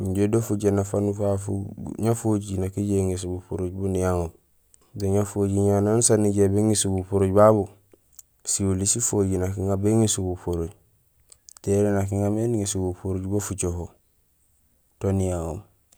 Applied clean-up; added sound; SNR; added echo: none; none; none; none.